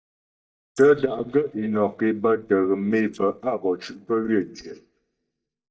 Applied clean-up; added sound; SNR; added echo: neural mask model DeepFilterNet 3.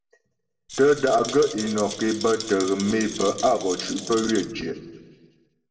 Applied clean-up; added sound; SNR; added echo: none; Rattle; 12 dB; reverberation time 1.5 s.